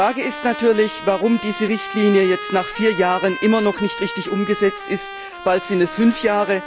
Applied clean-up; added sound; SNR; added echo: none; Trumpet; 11 dB; none.